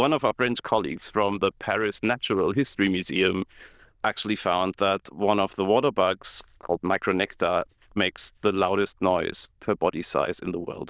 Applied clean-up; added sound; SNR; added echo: neural diffusion model UNIVERSE++.